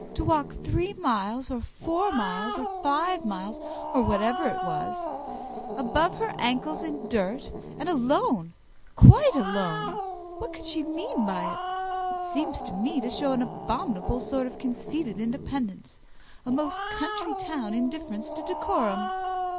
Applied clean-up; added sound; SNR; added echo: none; Growling; 7 dB; none.